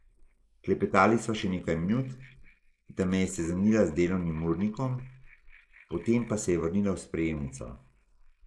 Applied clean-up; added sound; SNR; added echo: neural mask model Resemble Enhance denoiser.